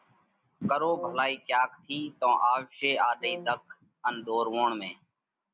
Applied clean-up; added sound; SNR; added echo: none; Brass instrument; 14 dB; none.